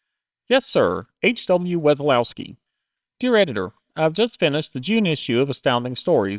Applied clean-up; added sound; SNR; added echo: neural separator model SepFormer WHAMR!.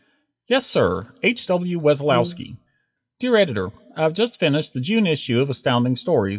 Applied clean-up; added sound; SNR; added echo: classical method WPE with log-MMSE.